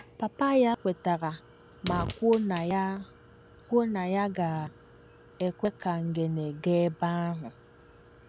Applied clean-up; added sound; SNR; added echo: none; Fire; 11 dB; none.